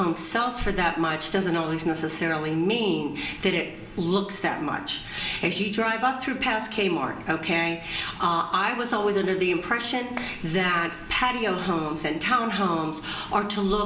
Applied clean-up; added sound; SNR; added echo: none; Clapping; 16 dB; reverberation time 0.8 s.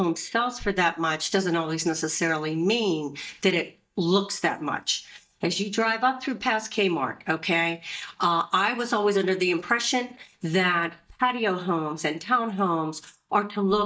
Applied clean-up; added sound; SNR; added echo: neural mask model DeepFilterNet 3.